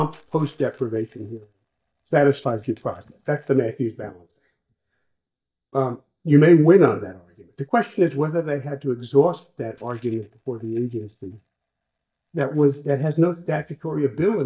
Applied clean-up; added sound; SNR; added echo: neural mask model DeepFilterNet 3.